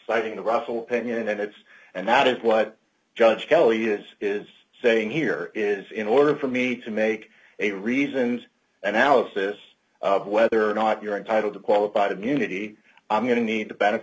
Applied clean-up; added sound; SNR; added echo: none; none; none; none.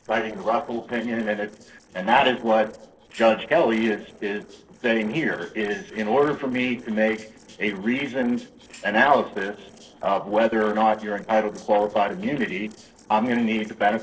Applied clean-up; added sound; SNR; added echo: neural separator model SepFormer DNS4.